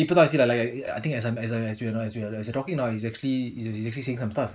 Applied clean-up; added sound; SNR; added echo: neural mask model Resemble Enhance denoiser.